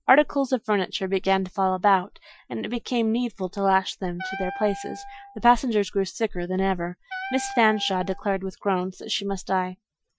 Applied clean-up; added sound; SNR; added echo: classical method Wiener filter.